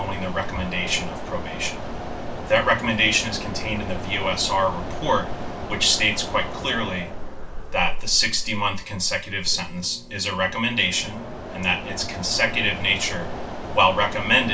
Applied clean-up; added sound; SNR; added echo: none; Mechanisms; 5 dB; reverberation time 0.3 s.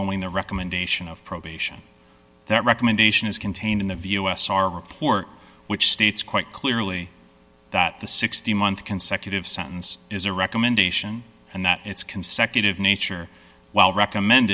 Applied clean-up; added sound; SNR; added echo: none; none; none; none.